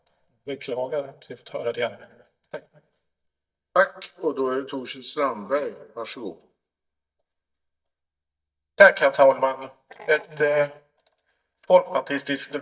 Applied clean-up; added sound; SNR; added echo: neural mask model DeepFilterNet 3.